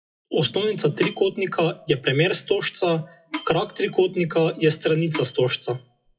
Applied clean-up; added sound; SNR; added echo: classical method WPE with log-MMSE.